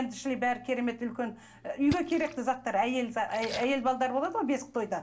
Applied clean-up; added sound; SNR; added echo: none; Splash, splatter; 16 dB; reverberation time 0.2 s.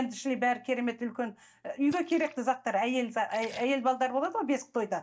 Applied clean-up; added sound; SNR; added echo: neural mask model DeepFilterNet 3.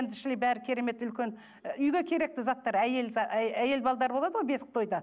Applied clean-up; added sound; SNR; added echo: none; none; none; none.